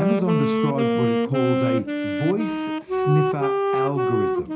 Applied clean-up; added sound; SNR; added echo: none; Wind instrument, woodwind instrument; -3 dB; reverberation time 0.4 s.